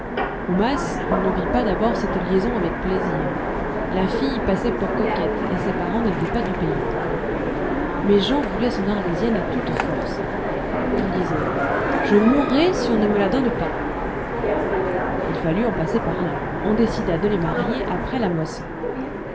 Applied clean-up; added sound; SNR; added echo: none; Train; 0 dB; none.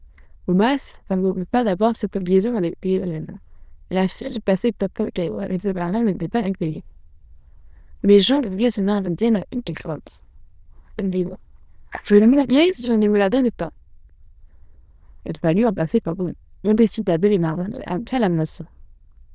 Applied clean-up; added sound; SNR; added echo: neural diffusion model UNIVERSE++.